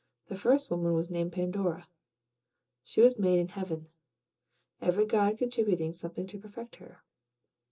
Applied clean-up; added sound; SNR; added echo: none; none; none; reverberation time 0.2 s.